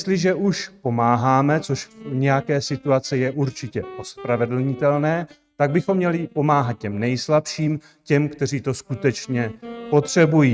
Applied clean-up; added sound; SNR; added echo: neural mask model RNNoise.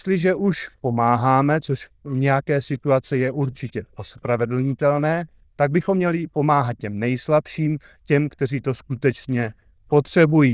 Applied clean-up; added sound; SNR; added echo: neural diffusion model UNIVERSE++.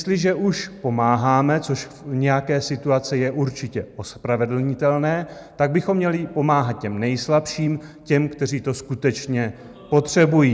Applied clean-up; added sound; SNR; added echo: none; none; none; none.